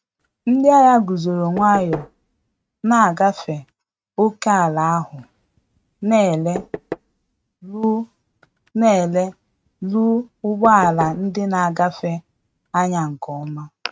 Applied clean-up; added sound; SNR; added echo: neural mask model RNNoise.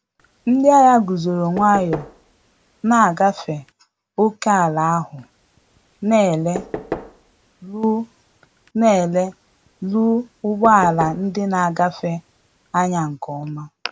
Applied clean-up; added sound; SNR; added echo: none; Knock / Wood; 16 dB; none.